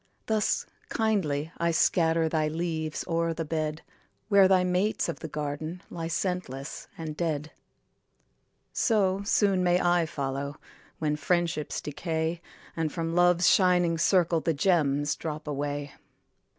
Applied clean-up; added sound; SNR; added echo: none; none; none; none.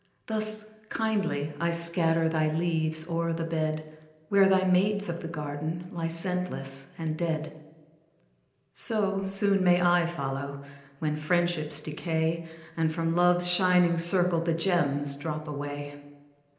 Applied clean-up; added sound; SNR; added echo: none; none; none; reverberation time 0.9 s.